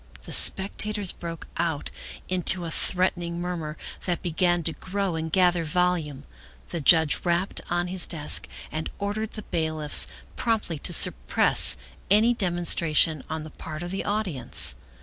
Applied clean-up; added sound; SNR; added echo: none; none; none; none.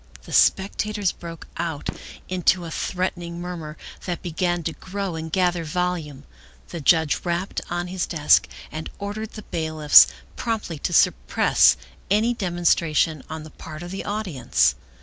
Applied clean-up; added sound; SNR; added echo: none; Fireworks; 14 dB; none.